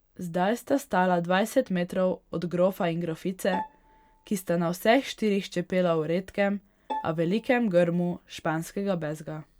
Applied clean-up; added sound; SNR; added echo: none; Bowed string instrument; 13 dB; none.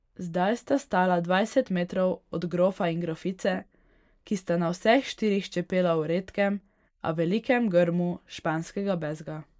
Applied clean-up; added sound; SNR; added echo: neural mask model Resemble Enhance denoiser.